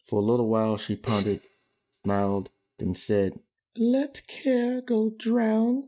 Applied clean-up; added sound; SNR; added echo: neural mask model RNNoise.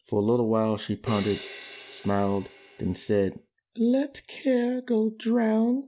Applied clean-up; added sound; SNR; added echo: none; Crash cymbal; 17 dB; none.